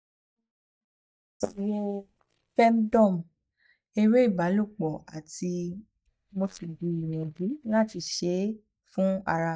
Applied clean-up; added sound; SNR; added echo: neural mask model DeepFilterNet 3.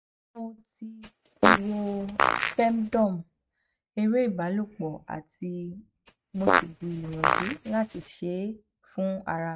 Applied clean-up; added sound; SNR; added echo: neural mask model RNNoise.